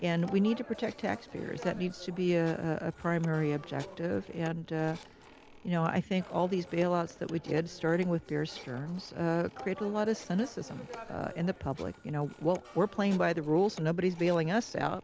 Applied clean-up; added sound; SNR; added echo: none; Telephone; 18 dB; none.